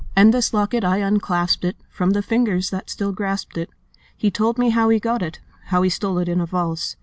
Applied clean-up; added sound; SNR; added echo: none; none; none; none.